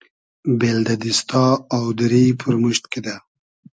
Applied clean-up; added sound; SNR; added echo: none; none; none; none.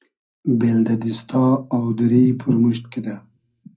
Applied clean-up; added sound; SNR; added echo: none; none; none; reverberation time 0.2 s.